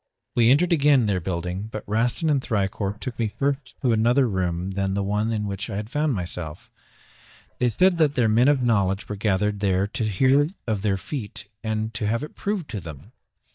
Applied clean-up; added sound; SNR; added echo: neural mask model DeepFilterNet 3.